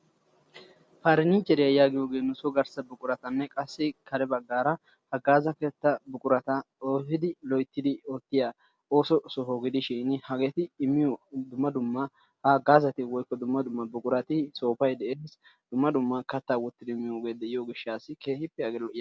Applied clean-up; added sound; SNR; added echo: none; none; none; none.